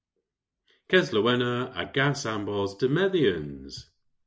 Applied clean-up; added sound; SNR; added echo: none; none; none; none.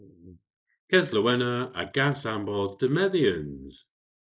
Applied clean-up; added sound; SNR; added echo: neural mask model Resemble Enhance denoiser.